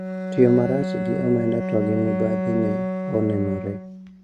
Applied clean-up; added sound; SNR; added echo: neural mask model RNNoise.